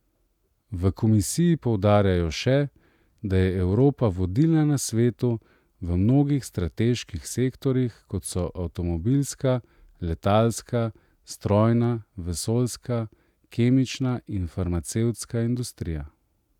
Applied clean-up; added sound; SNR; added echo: none; none; none; none.